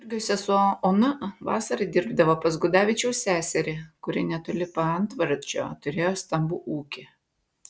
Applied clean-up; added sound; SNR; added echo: none; none; none; none.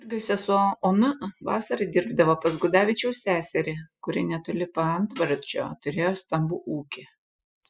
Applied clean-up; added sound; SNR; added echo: classical method spectral subtraction.